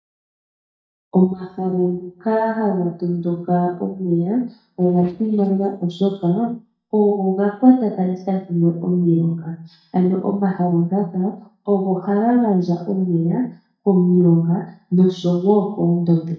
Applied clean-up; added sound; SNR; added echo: neural mask model DeepFilterNet 3.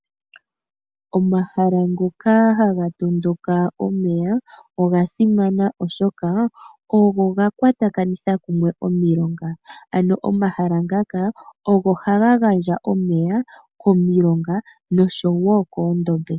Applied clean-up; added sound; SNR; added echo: none; none; none; none.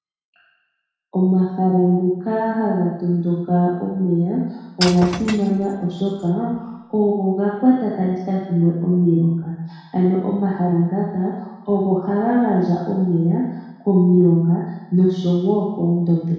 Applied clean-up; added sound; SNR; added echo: none; Shatter / Crushing; 12 dB; reverberation time 1.1 s.